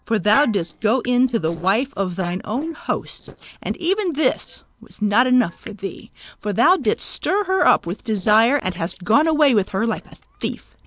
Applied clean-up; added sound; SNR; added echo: neural separator model SepFormer DNS4.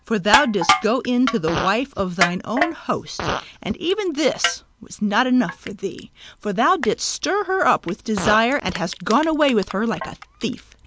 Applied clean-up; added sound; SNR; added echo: none; Crushing + Fart; 6 dB; none.